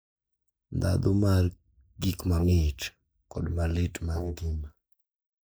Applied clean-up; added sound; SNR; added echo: neural mask model Resemble Enhance denoiser.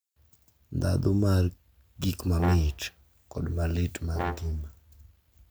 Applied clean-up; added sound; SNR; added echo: none; Brass instrument; 11 dB; none.